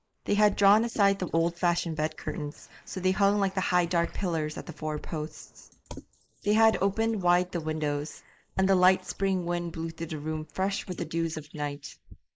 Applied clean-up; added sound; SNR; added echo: neural mask model Resemble Enhance denoiser.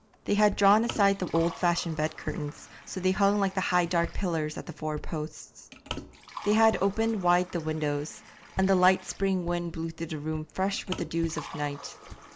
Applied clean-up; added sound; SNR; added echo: none; Walk, footsteps + Liquid; 15 dB; none.